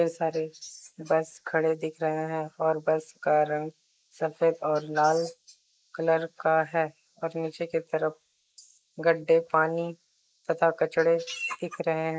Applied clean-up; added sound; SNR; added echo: neural mask model Resemble Enhance denoiser.